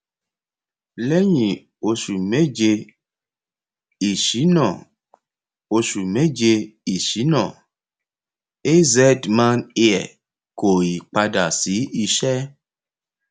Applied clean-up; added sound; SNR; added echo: none; none; none; none.